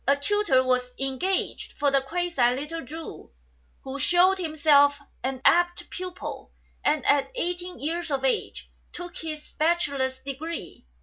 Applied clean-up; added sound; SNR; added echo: none; none; none; none.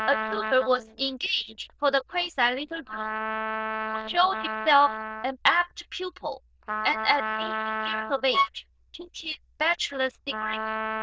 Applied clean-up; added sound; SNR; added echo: neural diffusion model UNIVERSE++.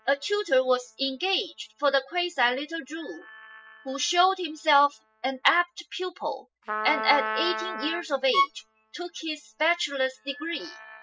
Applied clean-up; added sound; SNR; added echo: classical method spectral subtraction.